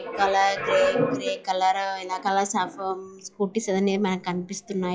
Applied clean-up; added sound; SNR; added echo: classical method log-MMSE.